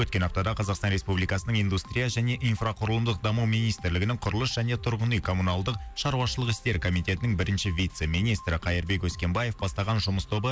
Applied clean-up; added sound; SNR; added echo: none; none; none; none.